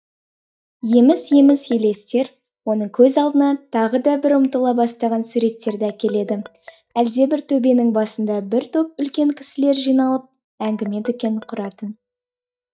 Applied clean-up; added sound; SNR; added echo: neural mask model DeepFilterNet 3.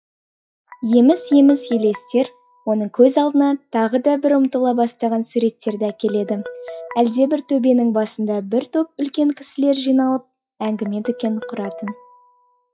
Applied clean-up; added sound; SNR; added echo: classical method WPE with log-MMSE.